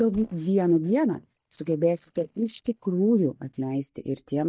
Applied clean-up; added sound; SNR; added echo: neural mask model DeepFilterNet 3.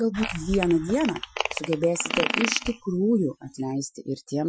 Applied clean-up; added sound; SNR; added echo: classical method Wiener filter.